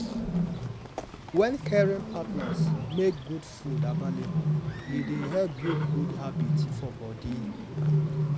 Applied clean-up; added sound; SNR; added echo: none; Bird; -2 dB; none.